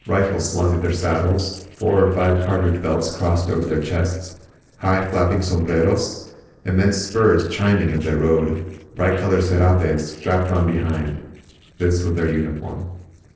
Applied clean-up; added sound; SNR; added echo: neural separator model SepFormer DNS4.